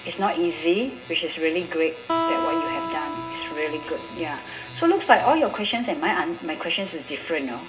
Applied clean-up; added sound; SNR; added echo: none; Acoustic guitar; 6 dB; reverberation time 0.2 s.